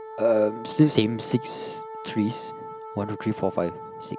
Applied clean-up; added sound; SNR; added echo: none; Wind instrument, woodwind instrument; 12 dB; none.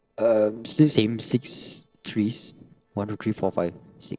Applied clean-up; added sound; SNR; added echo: neural separator model SepFormer DNS4.